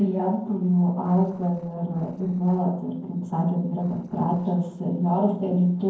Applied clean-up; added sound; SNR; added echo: neural separator model SepFormer DNS4.